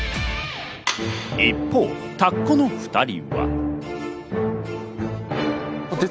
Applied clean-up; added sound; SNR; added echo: none; none; none; none.